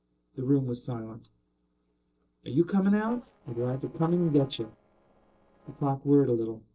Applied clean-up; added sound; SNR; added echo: neural separator model SepFormer DNS4.